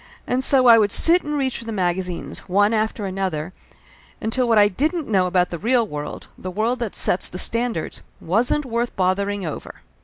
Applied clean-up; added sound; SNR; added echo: none; none; none; none.